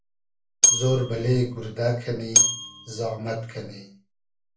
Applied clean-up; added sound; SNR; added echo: none; Bell; -4 dB; reverberation time 0.3 s.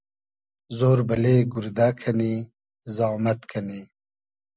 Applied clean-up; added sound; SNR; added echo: none; none; none; none.